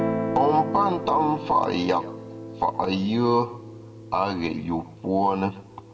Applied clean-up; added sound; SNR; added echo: none; Guitar; 8 dB; reverberation time 1.0 s.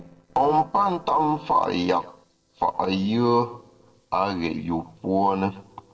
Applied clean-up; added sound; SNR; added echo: neural separator model SepFormer DNS4.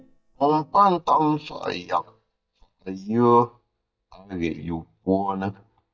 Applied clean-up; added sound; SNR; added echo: neural mask model DeepFilterNet 3.